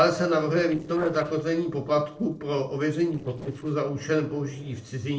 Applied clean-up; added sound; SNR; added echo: neural separator model SepFormer DNS4.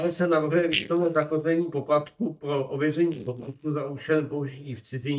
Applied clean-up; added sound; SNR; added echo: neural mask model DeepFilterNet 3.